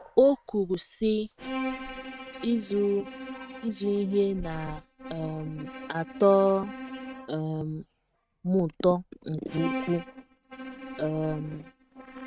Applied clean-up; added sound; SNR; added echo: neural mask model RNNoise.